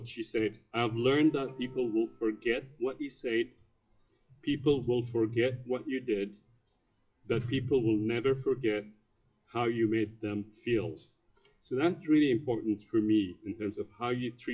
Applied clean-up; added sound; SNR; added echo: classical method WPE with log-MMSE.